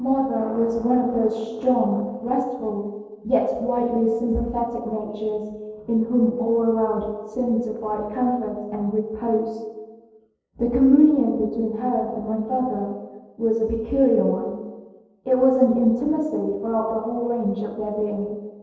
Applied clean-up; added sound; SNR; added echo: neural separator model SepFormer DNS4.